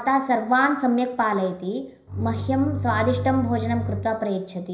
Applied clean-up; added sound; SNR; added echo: none; Bowed string instrument; 6 dB; reverberation time 0.5 s.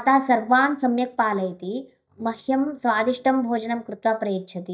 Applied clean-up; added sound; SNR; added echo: neural mask model DeepFilterNet 3.